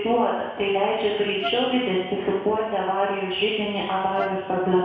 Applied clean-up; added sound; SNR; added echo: none; Wind instrument, woodwind instrument; 12 dB; reverberation time 1.1 s.